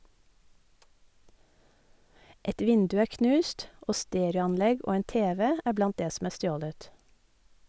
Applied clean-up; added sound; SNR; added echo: none; none; none; none.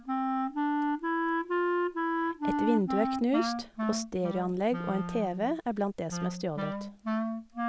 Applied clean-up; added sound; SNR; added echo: none; Wind instrument, woodwind instrument; -1 dB; none.